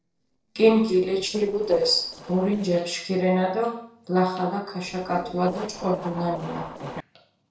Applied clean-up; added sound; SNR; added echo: neural separator model SepFormer DNS4.